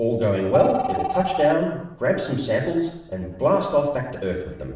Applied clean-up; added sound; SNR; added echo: none; Telephone; 8 dB; reverberation time 0.9 s.